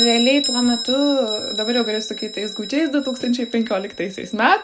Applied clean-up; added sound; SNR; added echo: none; Bell; 7 dB; none.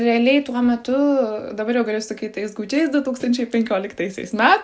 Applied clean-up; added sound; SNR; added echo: none; none; none; none.